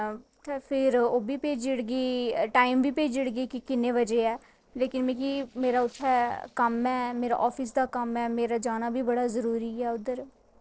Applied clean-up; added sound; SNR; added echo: neural separator model SepFormer DNS4.